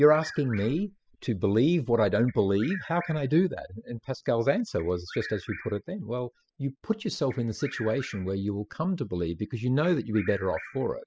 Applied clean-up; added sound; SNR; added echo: classical method spectral subtraction.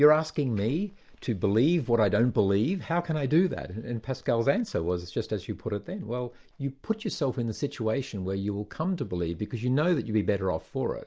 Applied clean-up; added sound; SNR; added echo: none; none; none; none.